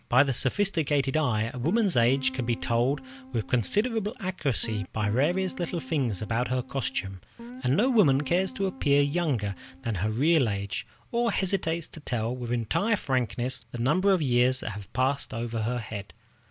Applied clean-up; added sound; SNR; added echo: none; Guitar; 16 dB; none.